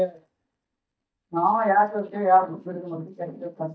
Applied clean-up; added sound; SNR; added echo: neural mask model DeepFilterNet 3.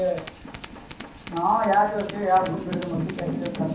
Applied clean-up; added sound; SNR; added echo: none; Tools; 12 dB; reverberation time 0.7 s.